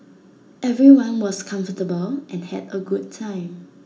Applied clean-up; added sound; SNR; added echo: none; none; none; reverberation time 0.4 s.